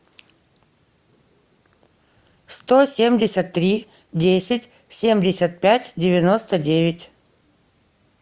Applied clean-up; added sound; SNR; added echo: none; none; none; none.